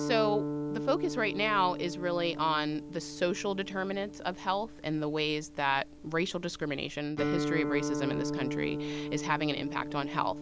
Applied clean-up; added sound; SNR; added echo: none; Guitar; 5 dB; none.